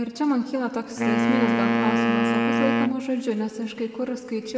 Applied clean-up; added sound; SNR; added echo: none; Wind instrument, woodwind instrument; -3 dB; reverberation time 1.8 s.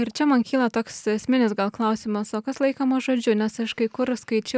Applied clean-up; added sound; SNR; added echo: none; none; none; none.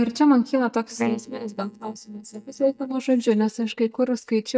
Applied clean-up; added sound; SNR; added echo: neural mask model DeepFilterNet 3.